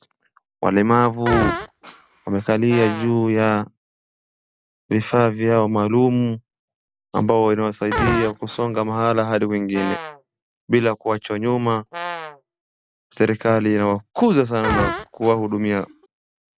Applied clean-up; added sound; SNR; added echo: none; Fart + Brass instrument; 8 dB; none.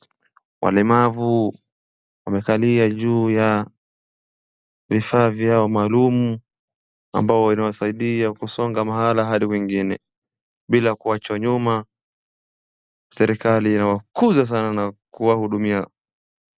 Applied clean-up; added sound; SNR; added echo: none; none; none; none.